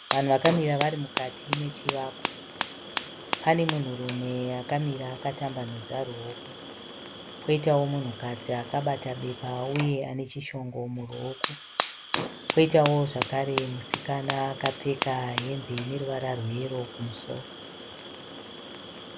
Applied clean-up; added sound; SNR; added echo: none; Fire; 7 dB; none.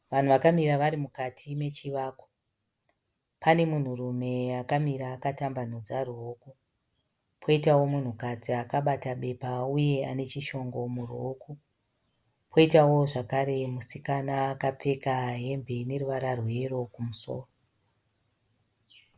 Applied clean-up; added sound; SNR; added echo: none; none; none; none.